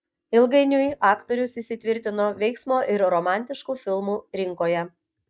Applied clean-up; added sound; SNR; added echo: neural mask model DeepFilterNet 3.